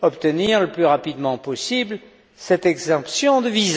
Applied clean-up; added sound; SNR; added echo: none; none; none; none.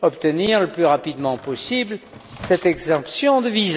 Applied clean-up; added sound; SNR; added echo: none; Squeak; 19 dB; none.